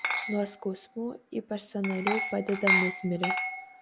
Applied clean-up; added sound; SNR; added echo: none; Glass; 0 dB; none.